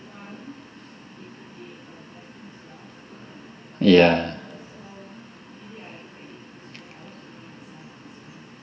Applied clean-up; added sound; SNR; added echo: none; none; none; reverberation time 1.9 s.